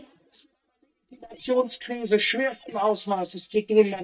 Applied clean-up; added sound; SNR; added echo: neural mask model DeepFilterNet 3.